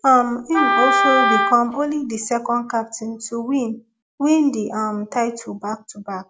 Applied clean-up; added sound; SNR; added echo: none; Wind instrument, woodwind instrument; -1 dB; none.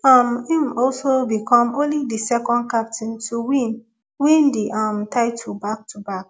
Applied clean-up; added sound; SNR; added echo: none; none; none; none.